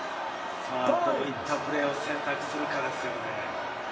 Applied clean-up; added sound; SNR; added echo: none; none; none; reverberation time 2.2 s.